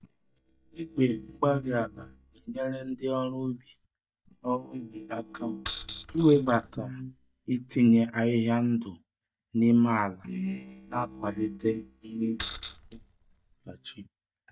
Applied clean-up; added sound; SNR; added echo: neural mask model DeepFilterNet 3.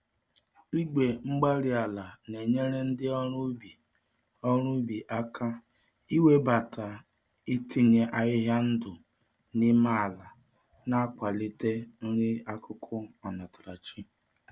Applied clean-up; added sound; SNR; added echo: none; none; none; none.